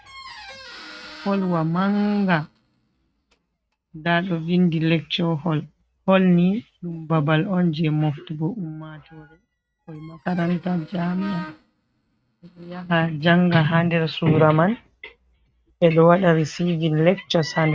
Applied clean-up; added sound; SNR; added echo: neural mask model RNNoise.